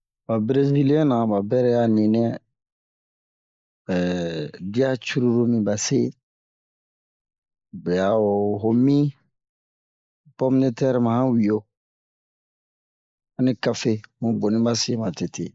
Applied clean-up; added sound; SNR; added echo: neural mask model Resemble Enhance denoiser.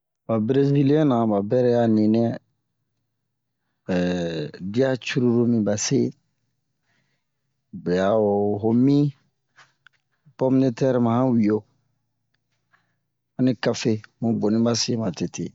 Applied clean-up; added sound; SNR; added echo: none; none; none; none.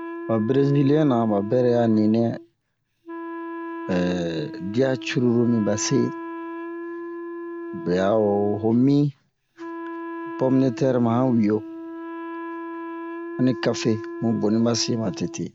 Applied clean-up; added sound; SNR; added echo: none; Wind instrument, woodwind instrument; 11 dB; none.